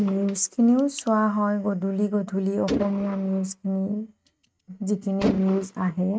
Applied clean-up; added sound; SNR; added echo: neural mask model RNNoise.